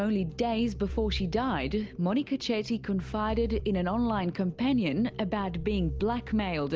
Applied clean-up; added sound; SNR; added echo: none; none; none; none.